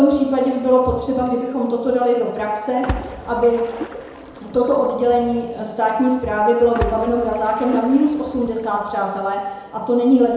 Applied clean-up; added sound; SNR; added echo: none; Splash, splatter; 14 dB; reverberation time 1.0 s.